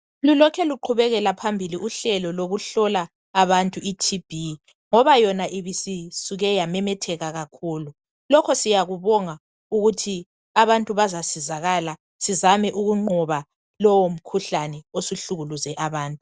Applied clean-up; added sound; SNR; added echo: none; none; none; none.